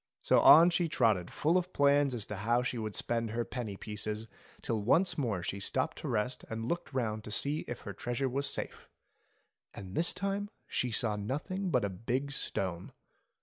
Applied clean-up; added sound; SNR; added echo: none; none; none; none.